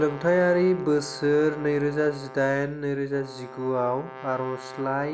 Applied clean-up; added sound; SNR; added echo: none; Brass instrument; 16 dB; none.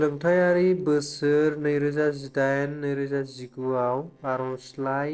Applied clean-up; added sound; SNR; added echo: neural separator model SepFormer DNS4.